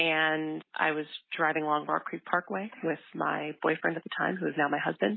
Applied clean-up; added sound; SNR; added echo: none; none; none; none.